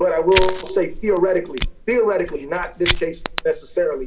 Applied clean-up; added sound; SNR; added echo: none; Fire; 6 dB; reverberation time 0.3 s.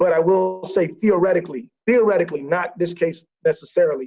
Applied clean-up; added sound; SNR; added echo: none; none; none; none.